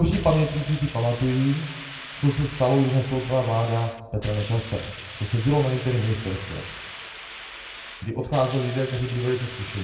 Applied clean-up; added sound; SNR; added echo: none; Hiss; 14 dB; reverberation time 0.6 s.